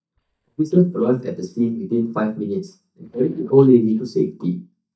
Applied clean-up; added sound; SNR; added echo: neural mask model DeepFilterNet 3.